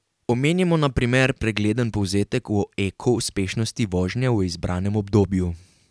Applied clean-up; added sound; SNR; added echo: none; none; none; none.